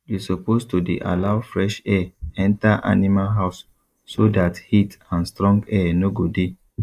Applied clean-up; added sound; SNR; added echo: neural mask model Resemble Enhance denoiser.